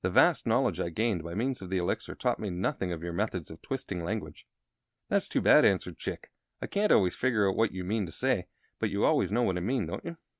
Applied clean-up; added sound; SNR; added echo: none; none; none; none.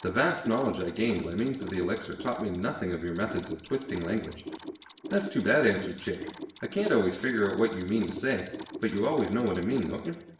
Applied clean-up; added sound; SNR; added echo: none; Mechanisms; 13 dB; reverberation time 0.8 s.